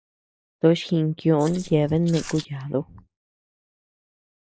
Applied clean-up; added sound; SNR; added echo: neural mask model Resemble Enhance denoiser.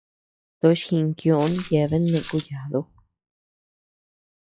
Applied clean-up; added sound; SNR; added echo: classical method log-MMSE.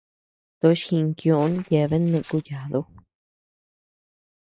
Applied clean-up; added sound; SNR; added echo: neural mask model RNNoise.